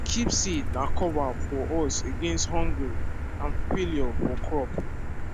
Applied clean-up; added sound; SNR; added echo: none; Motor vehicle (road); -3 dB; none.